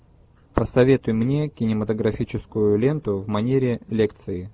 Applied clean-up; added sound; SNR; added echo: none; none; none; none.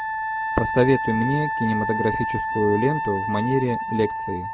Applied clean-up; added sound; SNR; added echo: none; Wind instrument, woodwind instrument; 3 dB; none.